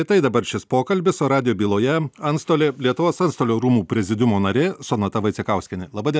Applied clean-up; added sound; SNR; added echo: none; none; none; none.